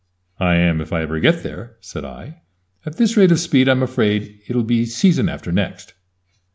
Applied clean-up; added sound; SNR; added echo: none; none; none; none.